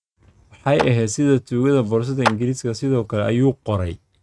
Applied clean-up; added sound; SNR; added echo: neural mask model RNNoise.